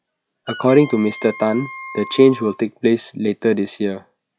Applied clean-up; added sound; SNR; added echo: classical method log-MMSE.